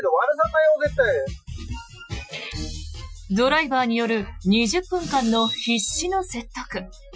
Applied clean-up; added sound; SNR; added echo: classical method Wiener filter.